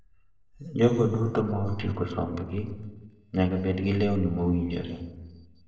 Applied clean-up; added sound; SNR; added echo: neural separator model SepFormer DNS4.